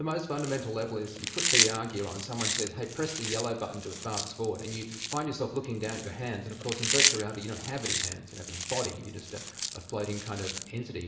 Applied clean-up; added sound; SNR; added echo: none; Chewing, mastication; -1 dB; reverberation time 1.0 s.